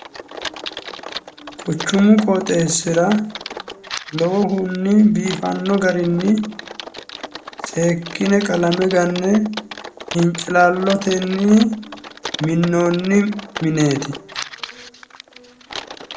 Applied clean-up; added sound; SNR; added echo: none; Typing; 13 dB; reverberation time 0.3 s.